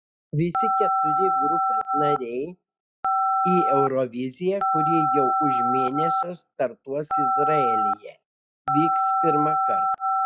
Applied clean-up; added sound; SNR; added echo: classical method log-MMSE.